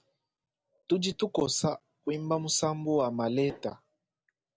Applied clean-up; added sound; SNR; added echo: none; none; none; none.